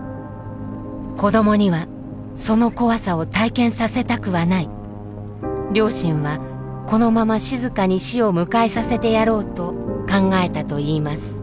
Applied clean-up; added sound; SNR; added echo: none; Engine; 17 dB; none.